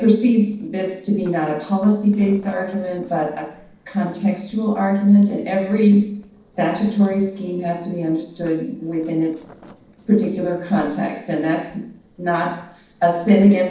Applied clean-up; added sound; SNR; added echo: neural separator model SepFormer DNS4.